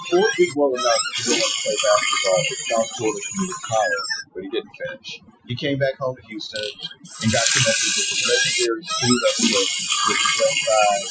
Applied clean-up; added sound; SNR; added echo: classical method Wiener filter.